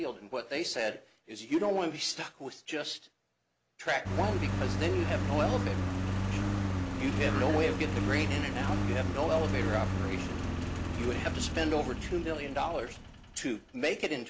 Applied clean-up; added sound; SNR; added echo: none; Engine; 0 dB; none.